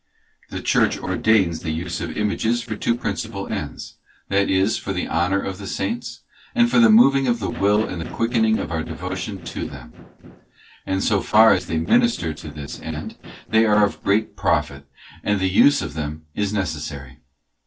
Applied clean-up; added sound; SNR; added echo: neural separator model SepFormer DNS4.